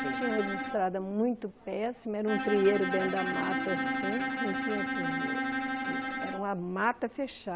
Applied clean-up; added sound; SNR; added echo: none; Bowed string instrument; 2 dB; none.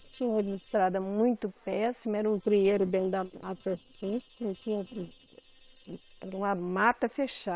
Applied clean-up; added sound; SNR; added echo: neural separator model SepFormer WHAM!.